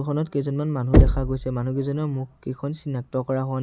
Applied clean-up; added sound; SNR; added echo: none; Knock; -3 dB; none.